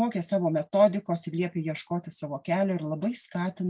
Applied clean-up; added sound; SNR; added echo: none; none; none; none.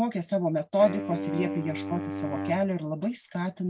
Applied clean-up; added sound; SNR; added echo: none; Wind instrument, woodwind instrument; 6 dB; none.